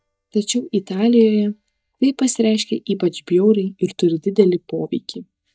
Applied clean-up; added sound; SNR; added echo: neural mask model DeepFilterNet 3.